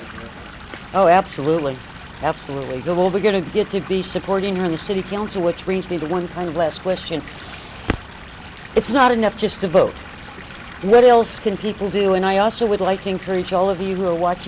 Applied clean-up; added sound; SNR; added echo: none; Stream / Liquid; 17 dB; none.